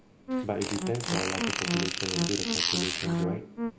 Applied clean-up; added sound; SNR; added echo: none; Fart + Musical instrument; -4 dB; none.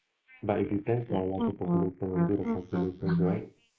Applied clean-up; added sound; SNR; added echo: neural mask model Resemble Enhance denoiser.